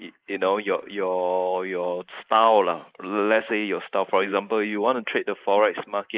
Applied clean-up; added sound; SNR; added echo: neural mask model Resemble Enhance denoiser.